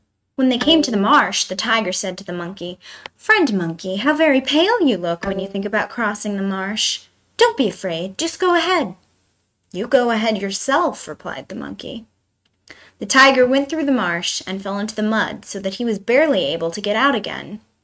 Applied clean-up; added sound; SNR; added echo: neural mask model RNNoise.